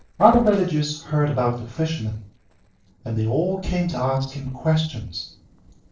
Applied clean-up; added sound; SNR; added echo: neural separator model SepFormer DNS4.